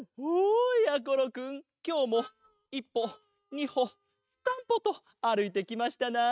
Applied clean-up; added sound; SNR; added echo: neural mask model RNNoise.